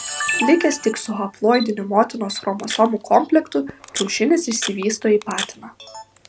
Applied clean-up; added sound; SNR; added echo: none; Camera; 10 dB; none.